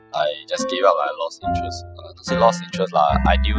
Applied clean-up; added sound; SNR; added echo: classical method spectral subtraction.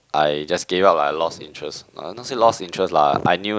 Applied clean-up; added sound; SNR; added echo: none; none; none; none.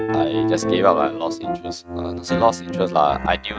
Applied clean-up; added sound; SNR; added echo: neural mask model RNNoise.